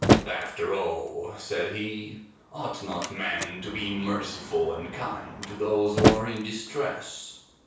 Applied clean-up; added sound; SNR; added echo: none; Slam; -1 dB; reverberation time 0.6 s.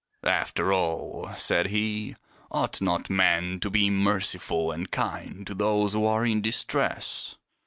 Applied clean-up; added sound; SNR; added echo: none; none; none; none.